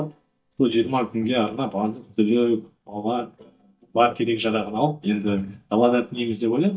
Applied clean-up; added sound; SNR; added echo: neural mask model DeepFilterNet 3.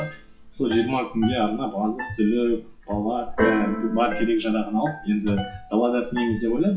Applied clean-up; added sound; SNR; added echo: classical method WPE with log-MMSE.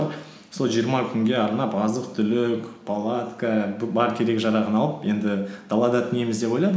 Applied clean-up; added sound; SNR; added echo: none; none; none; none.